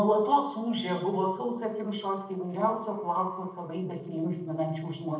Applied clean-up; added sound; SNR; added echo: neural separator model SepFormer DNS4.